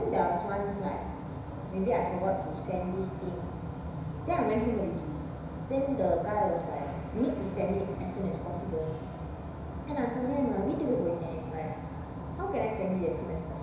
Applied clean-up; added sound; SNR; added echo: none; none; none; reverberation time 1.0 s.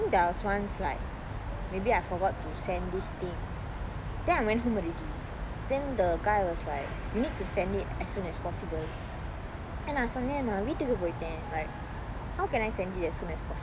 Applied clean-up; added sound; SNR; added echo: none; none; none; none.